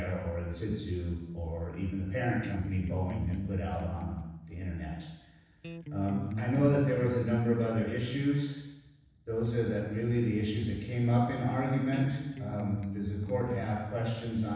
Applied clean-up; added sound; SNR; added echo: neural separator model SepFormer DNS4.